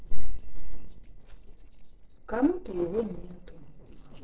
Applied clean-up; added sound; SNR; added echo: neural separator model SepFormer DNS4.